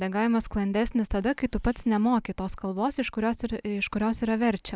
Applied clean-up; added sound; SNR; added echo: none; none; none; none.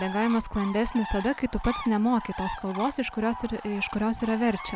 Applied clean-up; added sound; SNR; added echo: none; Bird; 11 dB; none.